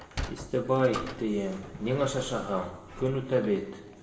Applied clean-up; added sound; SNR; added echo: none; Sliding door; 12 dB; reverberation time 0.9 s.